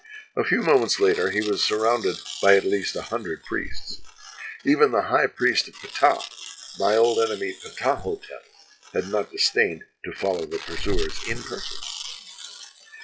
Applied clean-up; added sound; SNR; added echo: classical method log-MMSE.